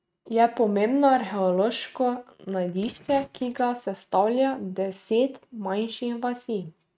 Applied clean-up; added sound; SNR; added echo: neural mask model RNNoise.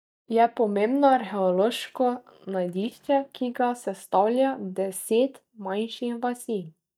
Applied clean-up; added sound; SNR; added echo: neural mask model DeepFilterNet 3.